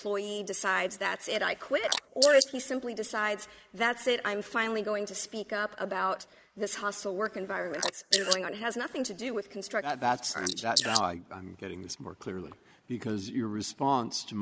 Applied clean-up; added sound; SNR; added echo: neural mask model Resemble Enhance denoiser.